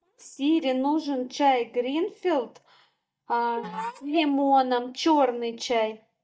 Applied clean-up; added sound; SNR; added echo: neural mask model DeepFilterNet 3.